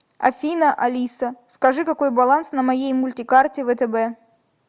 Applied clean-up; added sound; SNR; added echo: none; none; none; none.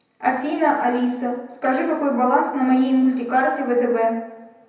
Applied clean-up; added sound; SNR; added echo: none; none; none; reverberation time 0.9 s.